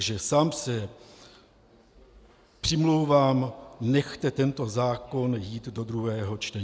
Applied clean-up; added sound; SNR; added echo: none; none; none; none.